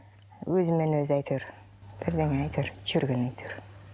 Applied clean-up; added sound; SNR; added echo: none; none; none; none.